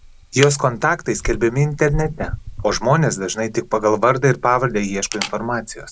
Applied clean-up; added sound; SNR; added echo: none; Camera; 12 dB; none.